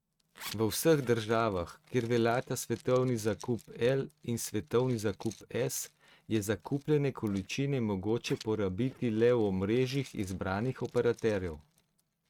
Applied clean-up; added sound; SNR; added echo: neural mask model RNNoise.